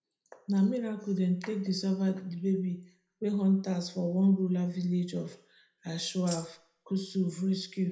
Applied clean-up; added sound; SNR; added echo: none; Tambourine; 14 dB; reverberation time 0.5 s.